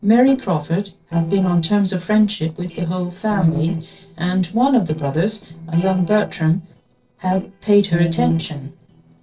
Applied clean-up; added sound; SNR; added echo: neural separator model SepFormer DNS4.